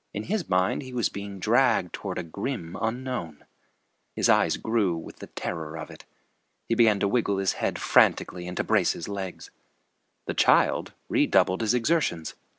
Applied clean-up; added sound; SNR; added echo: none; none; none; none.